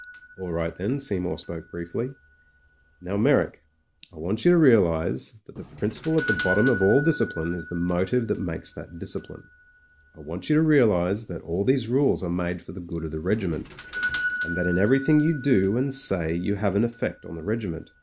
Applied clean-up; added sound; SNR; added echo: none; Doorbell; 3 dB; none.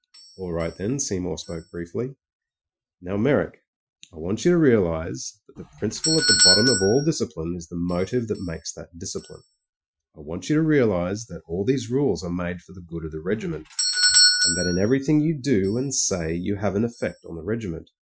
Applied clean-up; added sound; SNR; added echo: classical method Wiener filter.